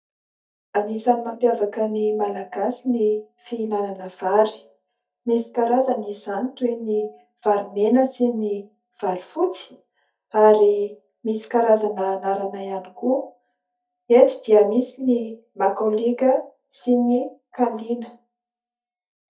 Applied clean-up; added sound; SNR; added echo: neural mask model DeepFilterNet 3.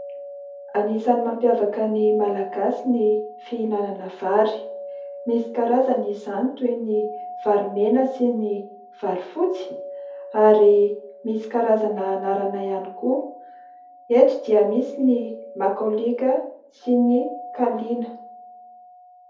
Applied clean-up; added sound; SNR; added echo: none; Doorbell; 16 dB; reverberation time 0.5 s.